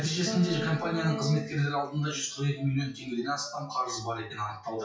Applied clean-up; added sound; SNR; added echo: classical method WPE with log-MMSE.